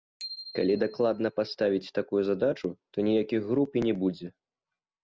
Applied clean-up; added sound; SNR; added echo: none; Bicycle bell; 19 dB; none.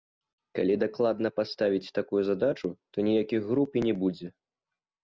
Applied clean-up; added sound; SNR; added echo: none; none; none; none.